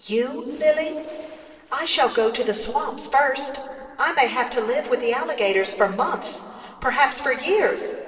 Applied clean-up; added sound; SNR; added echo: neural separator model SepFormer DNS4.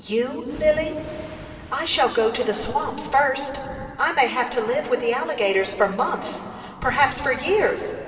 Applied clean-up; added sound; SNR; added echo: none; Thunder; 18 dB; reverberation time 2.7 s.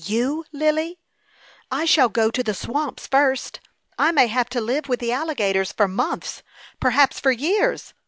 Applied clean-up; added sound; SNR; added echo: none; none; none; none.